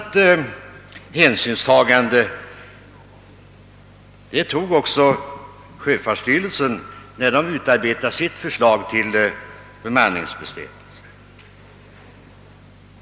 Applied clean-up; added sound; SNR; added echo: none; none; none; none.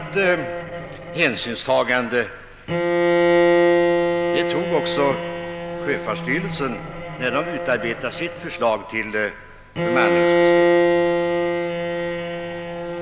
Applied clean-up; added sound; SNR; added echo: none; Bowed string instrument; -4 dB; none.